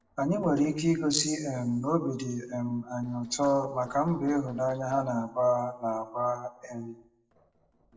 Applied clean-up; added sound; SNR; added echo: neural separator model SepFormer DNS4.